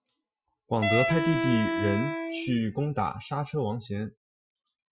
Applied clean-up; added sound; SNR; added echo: classical method Wiener filter.